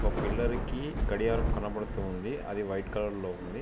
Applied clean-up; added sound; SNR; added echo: none; Thunder / Rain; -1 dB; none.